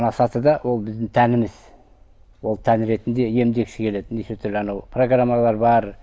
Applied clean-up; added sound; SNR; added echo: none; none; none; none.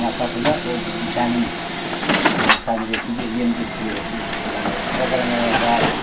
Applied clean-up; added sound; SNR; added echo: none; Truck; -2 dB; reverberation time 0.2 s.